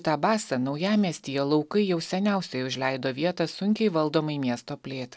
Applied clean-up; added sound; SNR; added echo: none; none; none; none.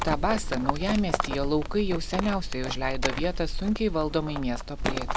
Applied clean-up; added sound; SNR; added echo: none; Livestock, farm animals, working animals; 1 dB; none.